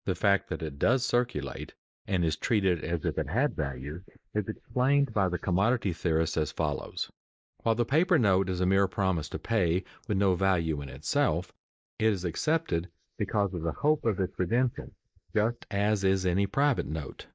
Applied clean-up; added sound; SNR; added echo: neural mask model Resemble Enhance denoiser.